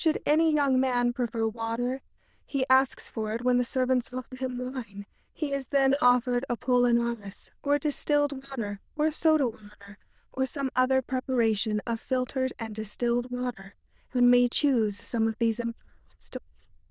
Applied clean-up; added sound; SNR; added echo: neural diffusion model UNIVERSE++.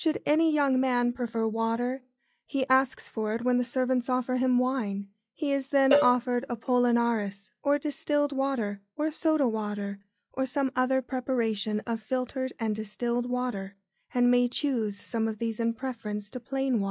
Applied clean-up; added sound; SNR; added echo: classical method log-MMSE.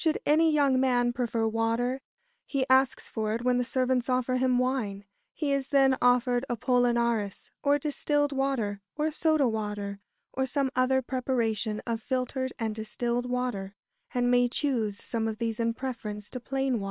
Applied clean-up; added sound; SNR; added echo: neural separator model SepFormer WHAM!.